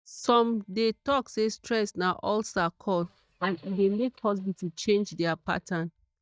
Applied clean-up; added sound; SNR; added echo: neural mask model DeepFilterNet 3.